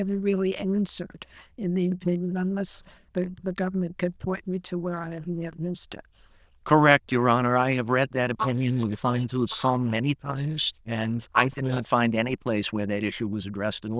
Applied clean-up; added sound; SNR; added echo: neural diffusion model UNIVERSE++.